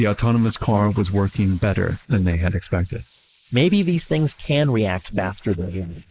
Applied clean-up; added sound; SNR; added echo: neural mask model Resemble Enhance denoiser.